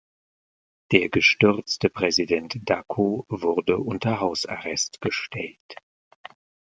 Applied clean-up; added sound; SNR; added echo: none; none; none; none.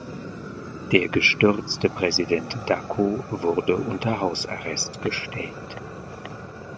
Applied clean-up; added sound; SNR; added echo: none; Fire; 11 dB; none.